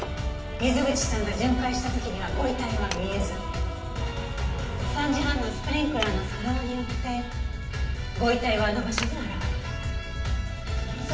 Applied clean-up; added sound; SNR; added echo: none; Wood; 17 dB; reverberation time 0.9 s.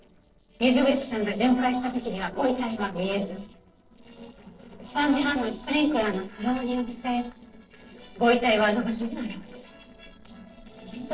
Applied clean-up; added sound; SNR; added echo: neural separator model SepFormer DNS4.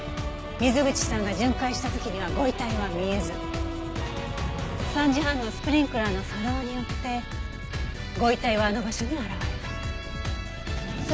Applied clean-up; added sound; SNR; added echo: none; none; none; none.